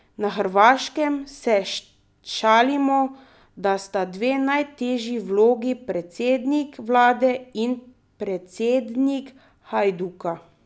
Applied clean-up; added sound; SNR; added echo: none; none; none; none.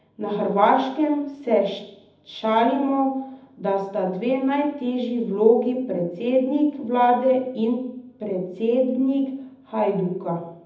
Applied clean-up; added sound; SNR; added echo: none; none; none; reverberation time 0.8 s.